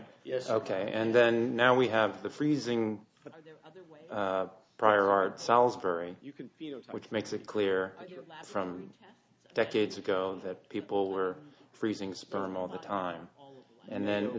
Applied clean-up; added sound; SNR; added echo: none; none; none; none.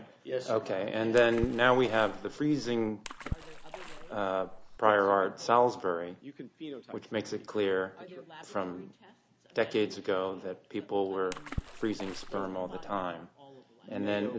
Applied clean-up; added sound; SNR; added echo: none; Water / Splash, splatter; 11 dB; none.